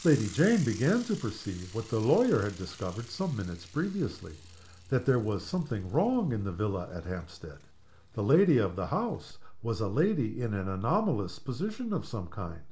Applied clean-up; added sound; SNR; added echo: none; Mechanisms / Bicycle; 17 dB; none.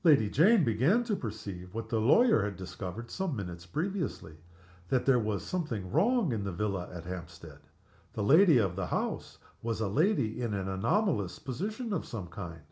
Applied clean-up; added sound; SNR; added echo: none; none; none; none.